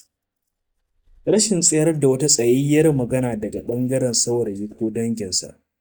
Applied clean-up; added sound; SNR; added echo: neural mask model DeepFilterNet 3.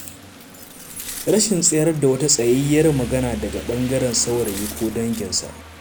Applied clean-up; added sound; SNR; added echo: none; Rain + Glass; 14 dB; none.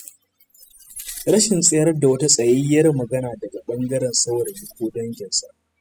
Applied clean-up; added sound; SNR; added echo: classical method spectral subtraction.